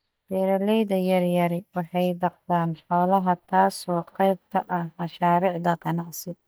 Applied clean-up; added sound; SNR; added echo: neural mask model DeepFilterNet 3.